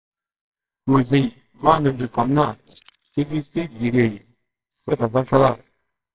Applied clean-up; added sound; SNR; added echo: neural separator model SepFormer WHAMR!.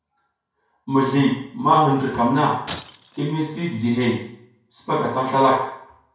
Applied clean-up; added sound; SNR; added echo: none; Shatter; 20 dB; reverberation time 0.5 s.